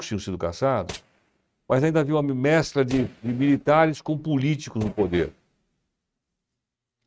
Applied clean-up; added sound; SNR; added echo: neural mask model RNNoise.